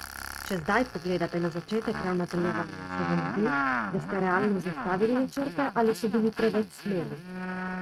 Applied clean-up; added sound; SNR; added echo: neural mask model RNNoise.